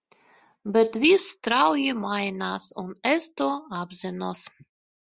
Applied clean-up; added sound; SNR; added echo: none; none; none; none.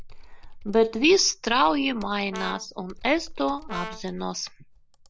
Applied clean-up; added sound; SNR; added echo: none; Computer keyboard + Brass instrument; 14 dB; none.